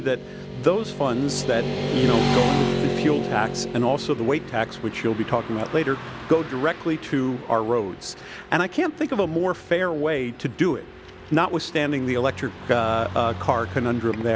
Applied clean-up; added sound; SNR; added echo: none; Motorcycle / Traffic noise, roadway noise; 6 dB; none.